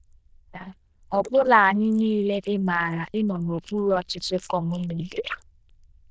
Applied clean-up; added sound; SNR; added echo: neural diffusion model UNIVERSE++.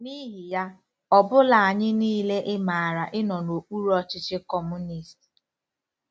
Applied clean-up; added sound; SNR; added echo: none; none; none; none.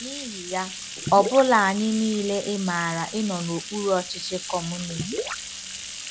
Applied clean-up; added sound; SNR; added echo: none; Bathtub (filling or washing) + Gurgling / Liquid; 9 dB; none.